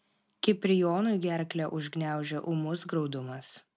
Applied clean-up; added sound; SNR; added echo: none; none; none; none.